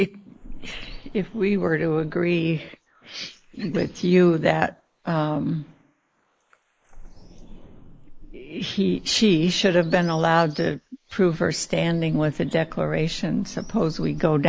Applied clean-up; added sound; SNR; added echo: neural mask model Resemble Enhance denoiser.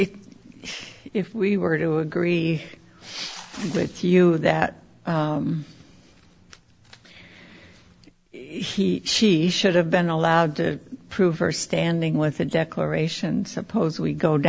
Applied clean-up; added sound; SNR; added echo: none; none; none; none.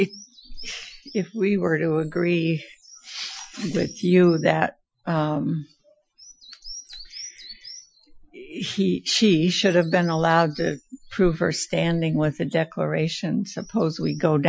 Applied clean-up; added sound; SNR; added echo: classical method Wiener filter.